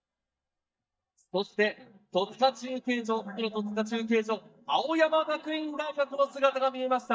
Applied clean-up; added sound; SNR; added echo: neural mask model DeepFilterNet 3.